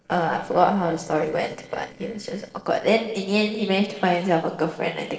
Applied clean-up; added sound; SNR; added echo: neural separator model SepFormer DNS4.